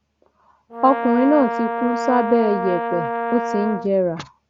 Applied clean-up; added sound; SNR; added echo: none; Brass instrument; 4 dB; none.